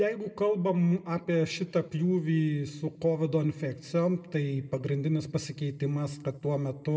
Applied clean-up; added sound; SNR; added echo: none; none; none; reverberation time 1.1 s.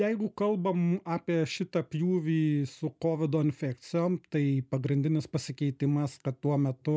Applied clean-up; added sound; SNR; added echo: none; none; none; none.